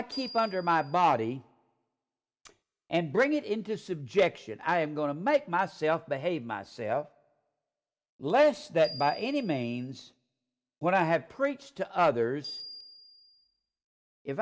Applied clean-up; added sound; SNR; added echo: none; Bell; 16 dB; none.